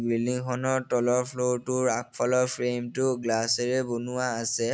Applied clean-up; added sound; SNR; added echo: none; none; none; none.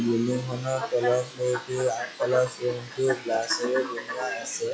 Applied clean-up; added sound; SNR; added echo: classical method log-MMSE.